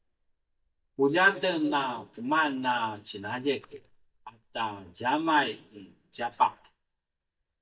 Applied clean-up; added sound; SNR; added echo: neural mask model DeepFilterNet 3.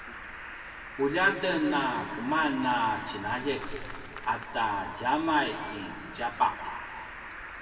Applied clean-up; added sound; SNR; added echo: none; Cricket; 12 dB; reverberation time 2.0 s.